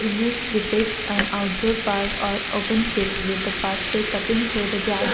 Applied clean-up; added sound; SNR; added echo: none; Frying (food); -1 dB; none.